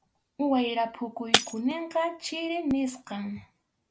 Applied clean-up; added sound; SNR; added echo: none; Shatter; 4 dB; none.